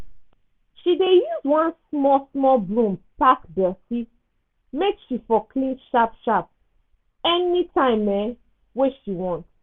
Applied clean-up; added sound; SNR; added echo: none; none; none; none.